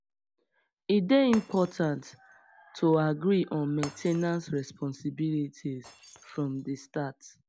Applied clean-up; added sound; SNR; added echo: none; Shatter; 19 dB; none.